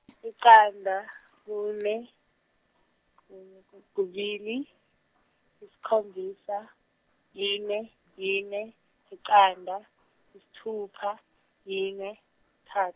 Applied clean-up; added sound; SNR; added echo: none; none; none; none.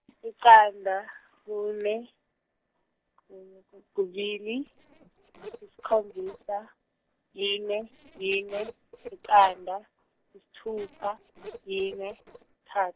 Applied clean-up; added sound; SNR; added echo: neural separator model SepFormer DNS4.